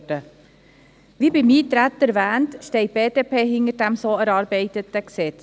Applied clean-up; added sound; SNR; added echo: none; none; none; none.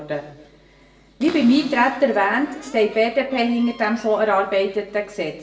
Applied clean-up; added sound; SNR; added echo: none; Cupboard open or close; 20 dB; reverberation time 0.6 s.